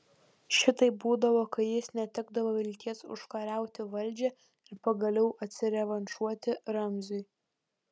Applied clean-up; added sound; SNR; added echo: none; none; none; none.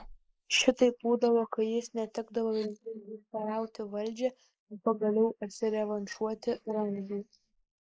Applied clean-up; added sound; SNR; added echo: neural mask model Resemble Enhance denoiser.